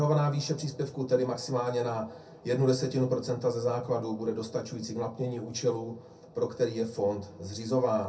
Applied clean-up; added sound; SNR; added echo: none; none; none; reverberation time 0.3 s.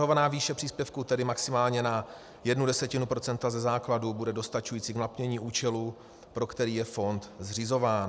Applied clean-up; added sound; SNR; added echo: none; none; none; none.